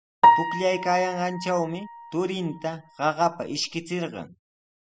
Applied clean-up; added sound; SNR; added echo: none; Piano; -2 dB; none.